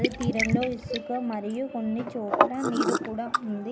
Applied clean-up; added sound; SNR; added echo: none; Liquid; -2 dB; none.